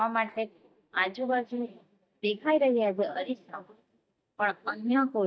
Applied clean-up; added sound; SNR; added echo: neural mask model DeepFilterNet 3.